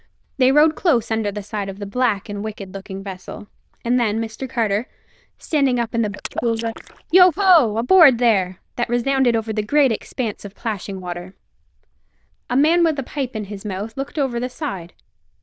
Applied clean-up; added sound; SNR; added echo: neural diffusion model UNIVERSE++.